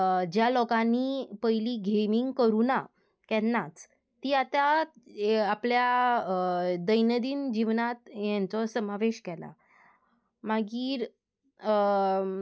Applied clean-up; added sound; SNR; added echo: none; none; none; none.